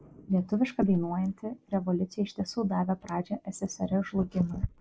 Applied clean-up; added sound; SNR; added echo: neural mask model Resemble Enhance denoiser.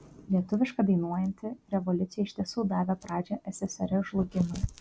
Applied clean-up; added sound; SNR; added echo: none; none; none; none.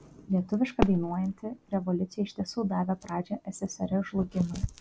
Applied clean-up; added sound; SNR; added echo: none; Fireworks; 9 dB; none.